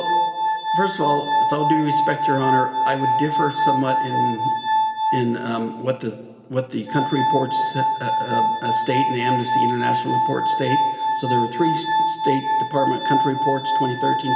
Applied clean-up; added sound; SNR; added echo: none; Glass; -3 dB; reverberation time 1.7 s.